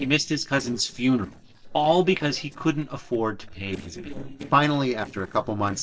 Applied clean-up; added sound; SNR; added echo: neural separator model SepFormer DNS4.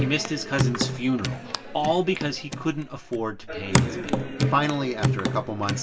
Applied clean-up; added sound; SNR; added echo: none; Hands / Wood; 0 dB; reverberation time 0.2 s.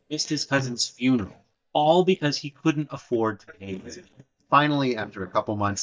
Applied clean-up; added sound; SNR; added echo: neural mask model DeepFilterNet 3.